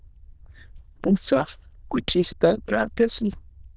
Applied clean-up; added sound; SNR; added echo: neural diffusion model UNIVERSE++.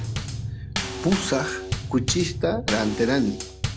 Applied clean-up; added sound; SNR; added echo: none; Bass drum / Snare drum / Drum kit; 4 dB; none.